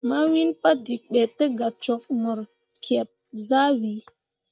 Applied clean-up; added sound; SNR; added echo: neural mask model DeepFilterNet 3.